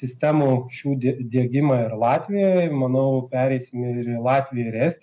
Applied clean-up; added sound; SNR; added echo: none; none; none; none.